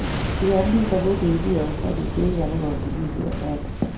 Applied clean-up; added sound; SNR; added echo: none; Boom; 2 dB; reverberation time 0.4 s.